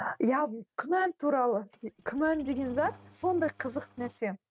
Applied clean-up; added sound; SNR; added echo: neural mask model RNNoise.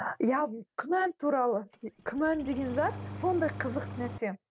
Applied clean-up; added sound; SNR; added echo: none; Engine starting; 10 dB; none.